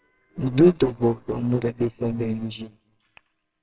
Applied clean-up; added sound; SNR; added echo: neural separator model SepFormer WHAMR!.